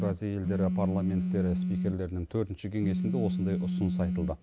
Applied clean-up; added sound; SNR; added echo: none; Telephone; -1 dB; none.